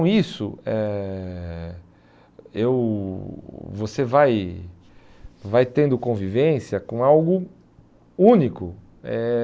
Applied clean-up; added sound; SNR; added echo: none; none; none; none.